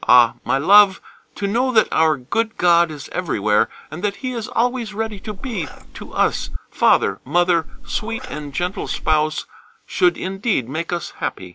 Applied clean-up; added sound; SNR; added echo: none; Meow; 6 dB; none.